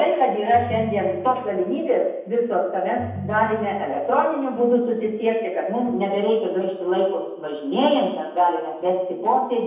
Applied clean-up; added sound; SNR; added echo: none; Ringtone; 14 dB; reverberation time 0.9 s.